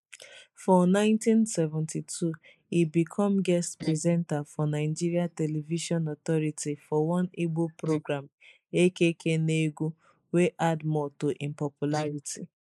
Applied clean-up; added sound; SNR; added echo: neural mask model Resemble Enhance denoiser.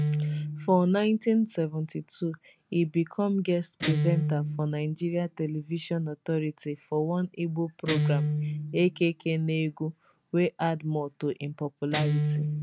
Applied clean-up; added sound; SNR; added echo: none; Guitar; 4 dB; none.